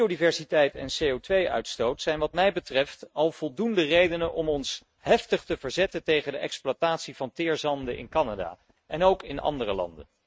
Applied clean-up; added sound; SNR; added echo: neural mask model RNNoise.